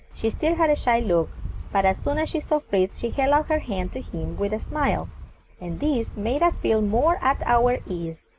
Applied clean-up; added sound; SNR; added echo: none; Wind; 9 dB; none.